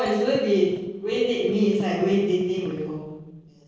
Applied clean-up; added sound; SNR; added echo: neural separator model SepFormer DNS4.